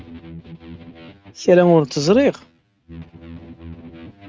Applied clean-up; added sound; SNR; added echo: neural mask model RNNoise.